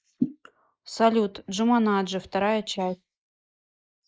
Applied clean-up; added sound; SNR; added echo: neural mask model Resemble Enhance denoiser.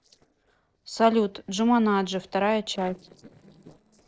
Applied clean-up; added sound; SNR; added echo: neural separator model SepFormer DNS4.